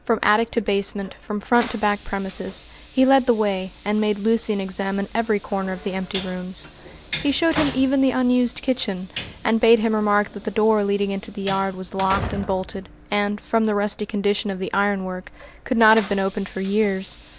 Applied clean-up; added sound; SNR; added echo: none; Train; 14 dB; none.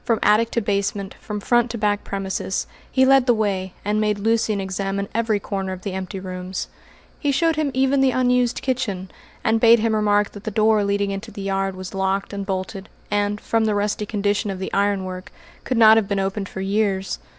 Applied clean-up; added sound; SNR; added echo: none; none; none; none.